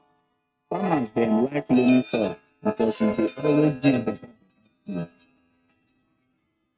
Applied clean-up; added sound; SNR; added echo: neural mask model RNNoise.